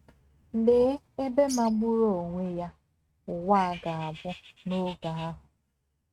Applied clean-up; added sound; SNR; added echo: neural mask model RNNoise.